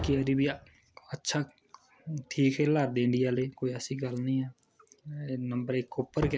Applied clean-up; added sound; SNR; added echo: none; Slam; 15 dB; none.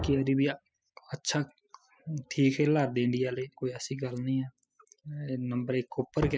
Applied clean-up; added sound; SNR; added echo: classical method spectral subtraction.